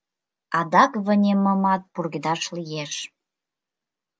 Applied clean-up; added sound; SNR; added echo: none; none; none; none.